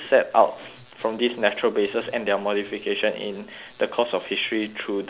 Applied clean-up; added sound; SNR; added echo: none; none; none; none.